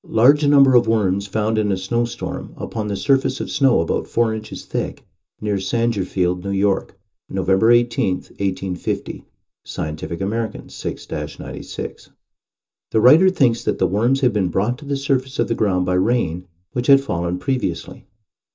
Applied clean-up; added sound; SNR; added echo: none; none; none; reverberation time 0.2 s.